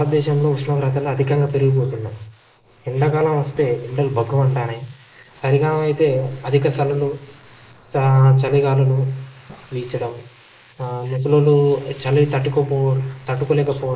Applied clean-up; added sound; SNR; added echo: neural mask model Resemble Enhance denoiser.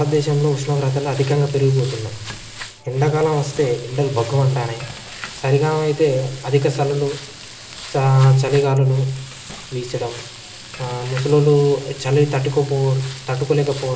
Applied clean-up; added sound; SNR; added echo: none; Frying (food); 17 dB; none.